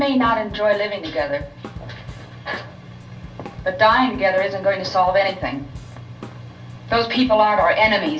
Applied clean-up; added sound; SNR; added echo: none; Drum kit; 19 dB; reverberation time 0.2 s.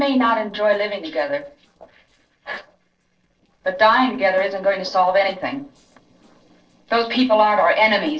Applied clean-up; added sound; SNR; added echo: neural separator model SepFormer DNS4.